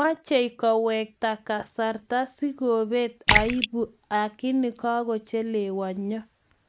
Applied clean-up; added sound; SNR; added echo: none; Splash, splatter; 2 dB; none.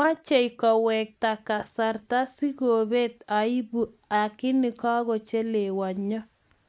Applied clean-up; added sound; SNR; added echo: none; none; none; none.